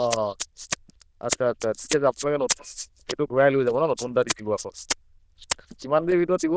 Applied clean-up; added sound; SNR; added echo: neural diffusion model UNIVERSE++.